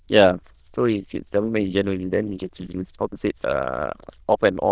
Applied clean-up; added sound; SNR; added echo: neural diffusion model UNIVERSE++.